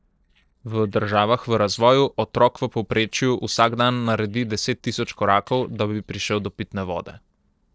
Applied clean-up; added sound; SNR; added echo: neural separator model SepFormer DNS4.